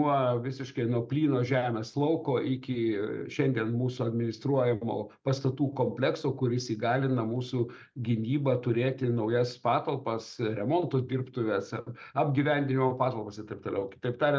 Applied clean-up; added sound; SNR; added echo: none; none; none; none.